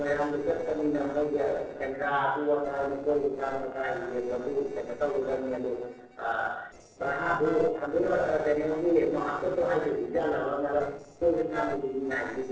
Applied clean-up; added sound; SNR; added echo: neural separator model SepFormer DNS4.